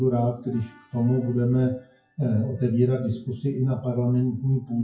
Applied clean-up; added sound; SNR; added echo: classical method WPE with log-MMSE.